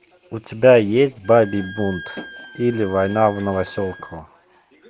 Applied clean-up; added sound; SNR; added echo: none; Wind instrument, woodwind instrument; 18 dB; none.